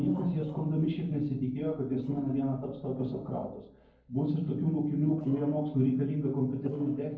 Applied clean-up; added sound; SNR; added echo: neural separator model SepFormer DNS4.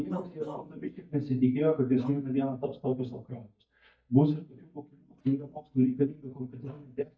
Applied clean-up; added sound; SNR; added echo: neural mask model DeepFilterNet 3.